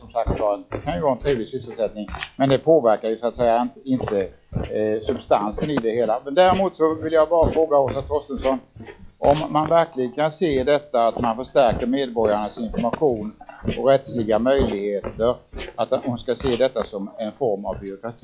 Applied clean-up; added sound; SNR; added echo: classical method log-MMSE.